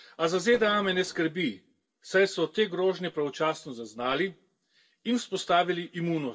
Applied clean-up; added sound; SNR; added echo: neural separator model SepFormer DNS4.